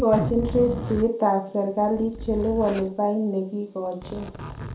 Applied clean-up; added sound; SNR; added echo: none; Zipper (clothing); 10 dB; reverberation time 0.4 s.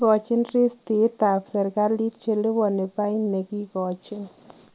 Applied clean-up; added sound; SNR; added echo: none; none; none; none.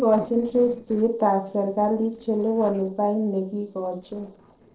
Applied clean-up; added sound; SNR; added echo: neural separator model SepFormer DNS4.